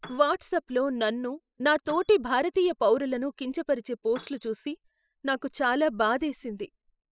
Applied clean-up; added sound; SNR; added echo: classical method spectral subtraction.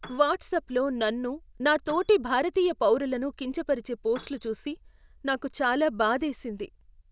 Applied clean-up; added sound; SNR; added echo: none; Piano; 19 dB; none.